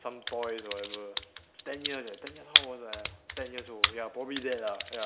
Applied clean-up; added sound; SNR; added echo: none; Computer keyboard; -5 dB; none.